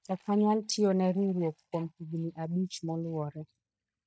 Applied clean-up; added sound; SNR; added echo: neural mask model DeepFilterNet 3.